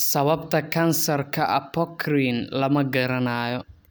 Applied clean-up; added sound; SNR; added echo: none; none; none; none.